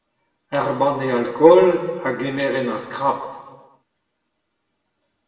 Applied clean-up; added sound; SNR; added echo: none; none; none; reverberation time 1.3 s.